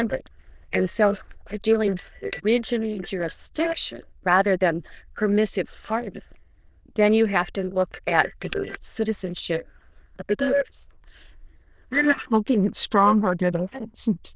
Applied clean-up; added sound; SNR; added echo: neural diffusion model UNIVERSE++.